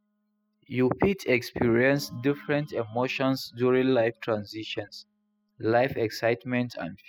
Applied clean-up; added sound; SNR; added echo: classical method spectral subtraction.